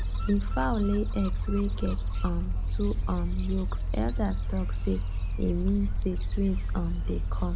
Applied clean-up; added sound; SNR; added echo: none; Gull, seagull; -3 dB; none.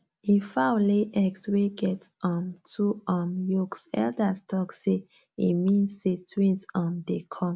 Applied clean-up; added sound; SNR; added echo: none; none; none; none.